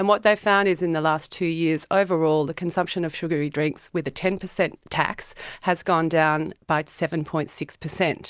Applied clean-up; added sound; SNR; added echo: none; none; none; none.